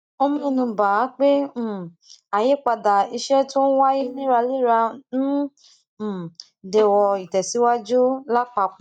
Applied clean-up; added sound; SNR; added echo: neural mask model DeepFilterNet 3.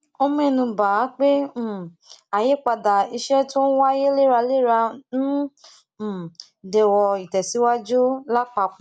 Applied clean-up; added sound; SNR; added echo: none; none; none; none.